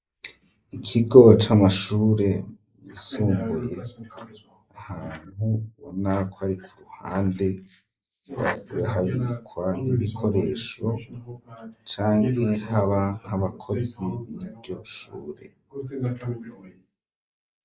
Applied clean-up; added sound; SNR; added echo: neural mask model Resemble Enhance denoiser.